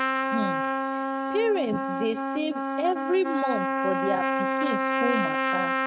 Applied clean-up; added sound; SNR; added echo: neural mask model RNNoise.